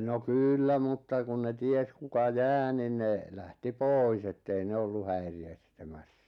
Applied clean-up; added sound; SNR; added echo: none; none; none; none.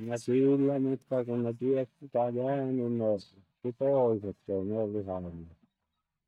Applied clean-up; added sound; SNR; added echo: neural mask model DeepFilterNet 3.